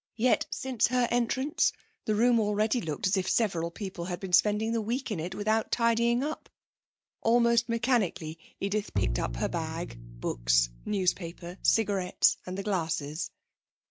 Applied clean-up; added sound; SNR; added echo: none; Bowed string instrument; 6 dB; none.